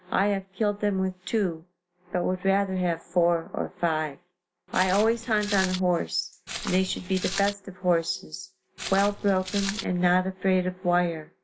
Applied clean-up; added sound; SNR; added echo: none; Walk, footsteps; 8 dB; none.